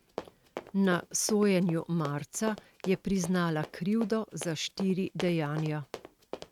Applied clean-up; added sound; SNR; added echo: neural mask model RNNoise.